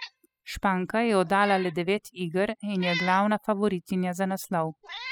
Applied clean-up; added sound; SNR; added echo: classical method spectral subtraction.